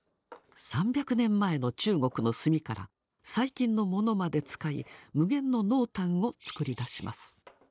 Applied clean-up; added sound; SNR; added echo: neural separator model SepFormer DNS4.